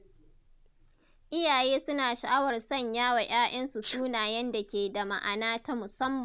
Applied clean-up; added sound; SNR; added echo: none; Sneeze; 18 dB; none.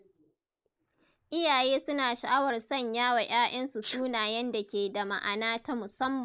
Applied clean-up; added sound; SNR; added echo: neural mask model Resemble Enhance denoiser.